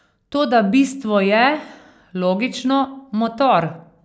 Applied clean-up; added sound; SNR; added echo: none; none; none; none.